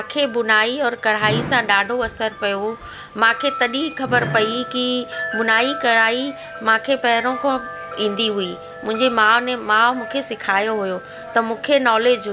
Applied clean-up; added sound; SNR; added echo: none; Wind chime; 13 dB; none.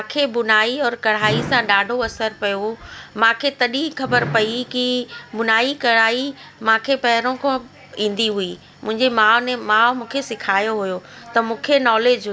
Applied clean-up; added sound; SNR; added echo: none; none; none; none.